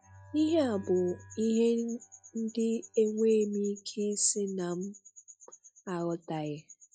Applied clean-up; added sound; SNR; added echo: classical method log-MMSE.